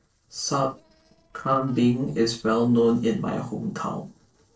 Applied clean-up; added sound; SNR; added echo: neural separator model SepFormer DNS4.